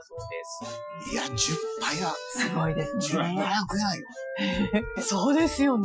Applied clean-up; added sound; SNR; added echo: classical method Wiener filter.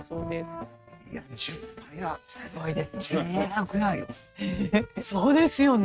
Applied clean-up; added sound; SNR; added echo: neural mask model RNNoise.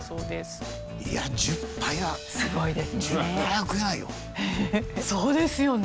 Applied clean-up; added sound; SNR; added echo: none; none; none; none.